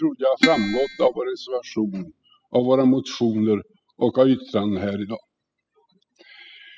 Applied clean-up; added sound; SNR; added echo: classical method spectral subtraction.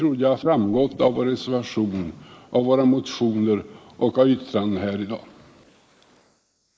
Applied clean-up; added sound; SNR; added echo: neural mask model Resemble Enhance denoiser.